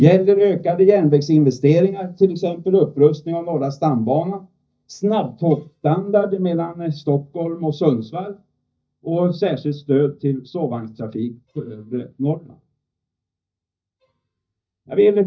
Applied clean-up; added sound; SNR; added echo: neural mask model DeepFilterNet 3.